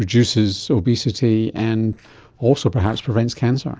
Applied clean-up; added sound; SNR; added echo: neural separator model SepFormer DNS4.